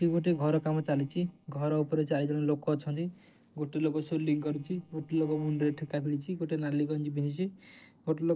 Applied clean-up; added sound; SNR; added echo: neural separator model SepFormer DNS4.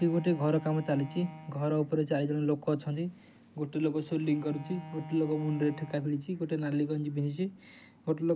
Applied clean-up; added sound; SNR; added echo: none; Bowed string instrument; 18 dB; none.